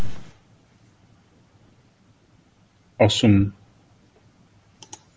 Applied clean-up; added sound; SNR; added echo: none; none; none; none.